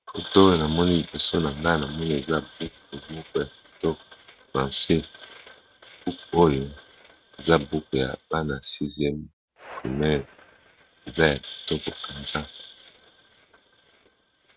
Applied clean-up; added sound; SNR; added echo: neural mask model RNNoise.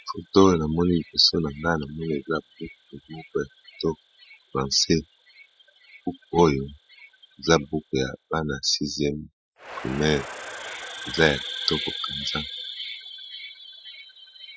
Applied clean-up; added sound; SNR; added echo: classical method spectral subtraction.